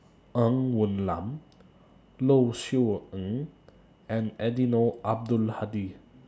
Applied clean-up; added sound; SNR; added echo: none; none; none; none.